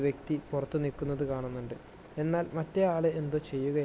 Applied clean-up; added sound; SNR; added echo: none; none; none; none.